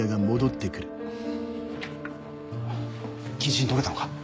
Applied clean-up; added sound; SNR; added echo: none; none; none; none.